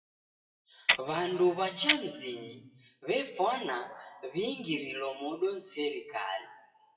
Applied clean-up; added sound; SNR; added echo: classical method WPE with log-MMSE.